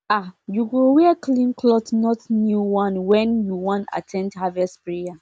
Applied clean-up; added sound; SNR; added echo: none; none; none; none.